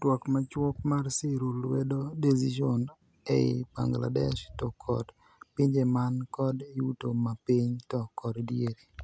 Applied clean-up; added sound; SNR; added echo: none; none; none; none.